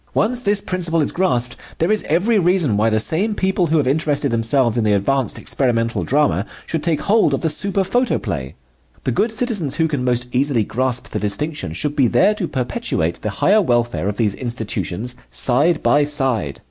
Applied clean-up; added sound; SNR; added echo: none; none; none; none.